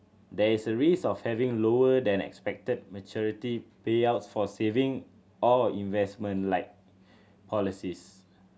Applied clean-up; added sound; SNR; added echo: none; none; none; none.